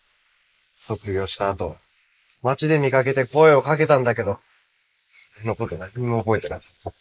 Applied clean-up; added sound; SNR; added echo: neural mask model Resemble Enhance denoiser.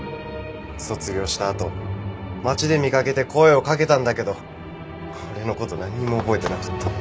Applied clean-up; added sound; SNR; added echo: none; none; none; none.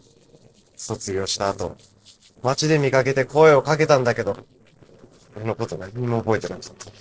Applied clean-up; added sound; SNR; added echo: neural separator model SepFormer DNS4.